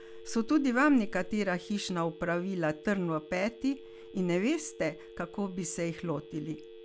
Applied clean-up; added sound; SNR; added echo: none; Telephone; 18 dB; none.